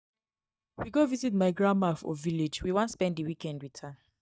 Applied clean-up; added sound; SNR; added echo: neural mask model DeepFilterNet 3.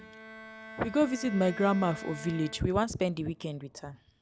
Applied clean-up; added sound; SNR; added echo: none; Bowed string instrument; 16 dB; none.